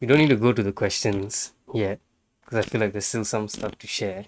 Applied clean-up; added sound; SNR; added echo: neural mask model RNNoise.